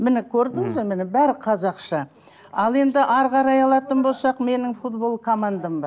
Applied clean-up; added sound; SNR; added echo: none; none; none; none.